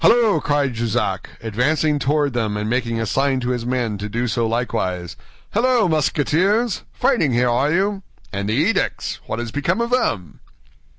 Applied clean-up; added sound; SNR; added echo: none; none; none; none.